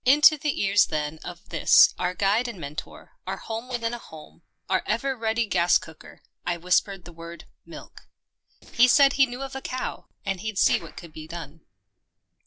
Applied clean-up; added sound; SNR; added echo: neural separator model SepFormer DNS4.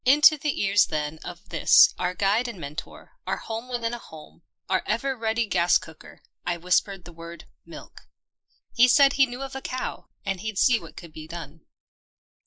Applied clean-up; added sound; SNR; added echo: neural mask model Resemble Enhance denoiser.